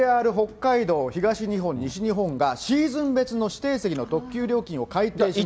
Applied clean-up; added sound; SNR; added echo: none; none; none; none.